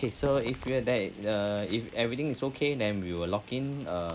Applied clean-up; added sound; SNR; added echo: none; Chewing, mastication; 18 dB; none.